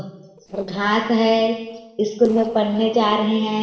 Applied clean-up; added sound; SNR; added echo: neural separator model SepFormer DNS4.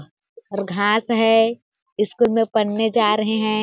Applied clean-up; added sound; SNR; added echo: none; none; none; none.